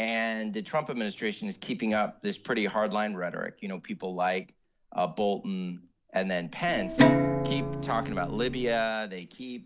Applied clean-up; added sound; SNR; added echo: none; Guitar; -4 dB; none.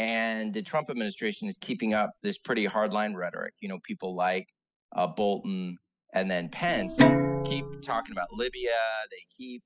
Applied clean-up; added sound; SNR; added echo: classical method spectral subtraction.